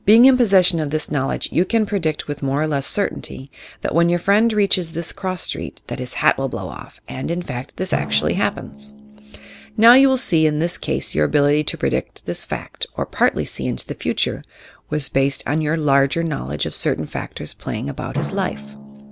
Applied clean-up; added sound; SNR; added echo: none; Drum; 18 dB; none.